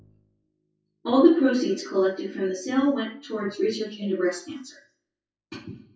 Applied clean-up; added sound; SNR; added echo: classical method WPE with log-MMSE.